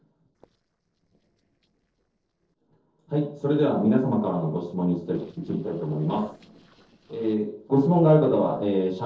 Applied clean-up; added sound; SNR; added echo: neural separator model SepFormer DNS4.